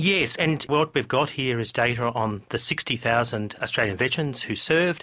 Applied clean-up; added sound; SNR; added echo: none; none; none; none.